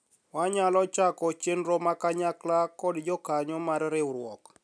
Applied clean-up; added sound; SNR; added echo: none; none; none; none.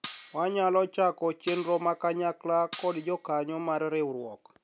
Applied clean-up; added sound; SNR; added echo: none; Cutlery, silverware; 4 dB; none.